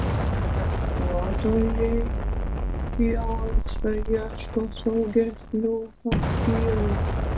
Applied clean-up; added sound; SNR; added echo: none; Explosion; -2 dB; none.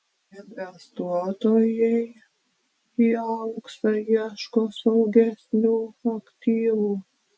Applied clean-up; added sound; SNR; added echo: none; none; none; none.